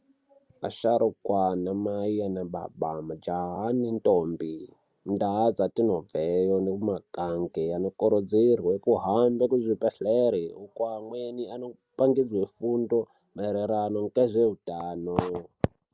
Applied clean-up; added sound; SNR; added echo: none; none; none; none.